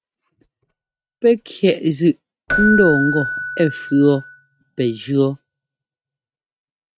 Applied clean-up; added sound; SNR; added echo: neural mask model RNNoise.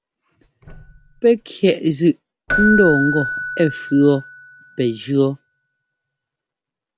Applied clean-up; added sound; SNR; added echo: none; Keyboard (musical); 8 dB; none.